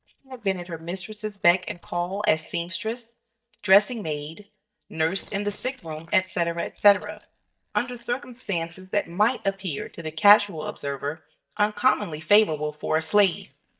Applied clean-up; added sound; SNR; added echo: neural mask model DeepFilterNet 3.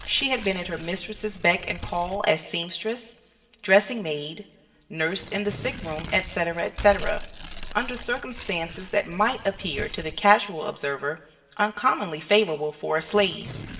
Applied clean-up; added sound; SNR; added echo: none; Tearing; 14 dB; reverberation time 2.0 s.